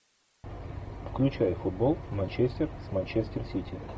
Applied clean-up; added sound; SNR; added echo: none; none; none; none.